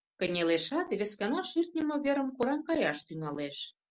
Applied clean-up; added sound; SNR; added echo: none; none; none; none.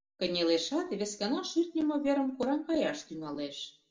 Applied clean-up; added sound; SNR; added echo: none; none; none; reverberation time 0.5 s.